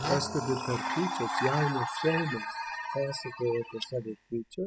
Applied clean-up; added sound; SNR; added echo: classical method spectral subtraction.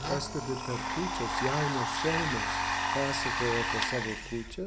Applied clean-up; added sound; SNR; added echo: none; Domestic sounds, home sounds; -2 dB; none.